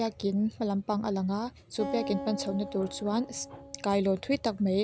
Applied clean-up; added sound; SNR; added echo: none; Acoustic guitar; 13 dB; none.